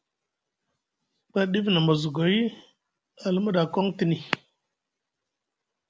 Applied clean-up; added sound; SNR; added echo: none; none; none; none.